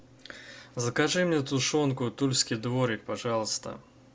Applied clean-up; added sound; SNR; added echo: none; none; none; none.